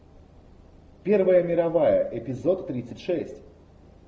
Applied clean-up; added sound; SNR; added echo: none; none; none; none.